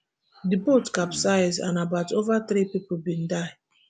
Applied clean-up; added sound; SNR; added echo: none; Cough; 18 dB; none.